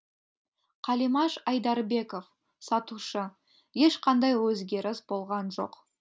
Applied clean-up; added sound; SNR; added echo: none; none; none; none.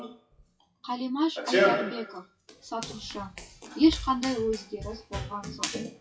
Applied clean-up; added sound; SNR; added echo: classical method WPE with log-MMSE.